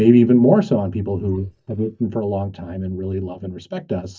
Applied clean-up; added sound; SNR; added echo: neural mask model DeepFilterNet 3.